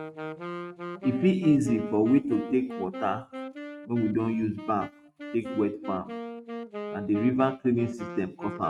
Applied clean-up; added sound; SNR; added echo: neural mask model RNNoise.